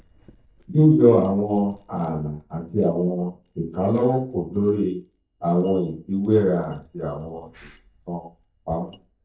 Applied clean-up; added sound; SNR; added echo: neural mask model DeepFilterNet 3.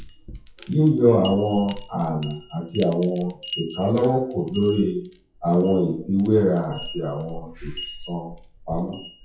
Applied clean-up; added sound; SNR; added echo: classical method WPE with log-MMSE.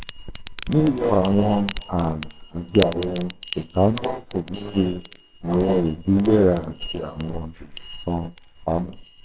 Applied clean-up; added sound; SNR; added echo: neural separator model SepFormer WHAMR!.